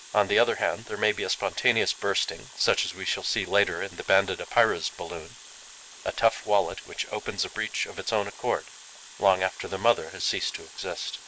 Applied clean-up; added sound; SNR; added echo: neural mask model Resemble Enhance denoiser.